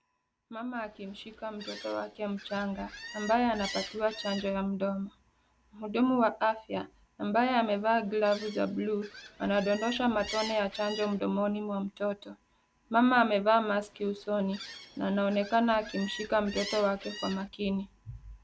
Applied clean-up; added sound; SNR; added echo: none; Gull, seagull; 14 dB; none.